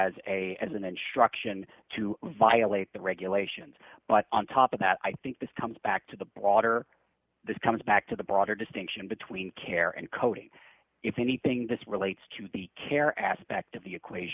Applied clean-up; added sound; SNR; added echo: none; none; none; none.